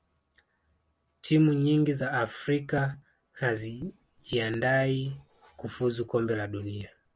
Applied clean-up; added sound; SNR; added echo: none; none; none; none.